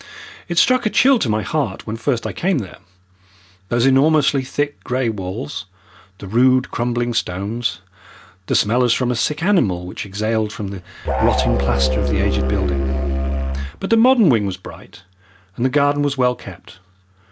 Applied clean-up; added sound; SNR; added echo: none; Musical instrument; -1 dB; none.